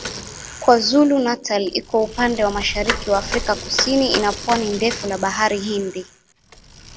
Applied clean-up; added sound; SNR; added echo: none; Bicycle; 10 dB; none.